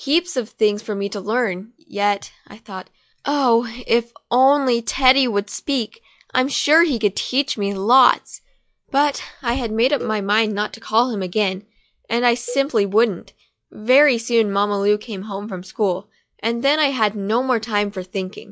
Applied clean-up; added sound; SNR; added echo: classical method log-MMSE.